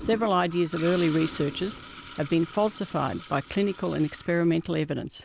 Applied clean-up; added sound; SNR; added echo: none; Toilet flush; 15 dB; none.